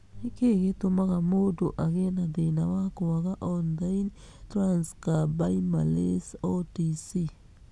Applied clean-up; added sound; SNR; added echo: none; none; none; none.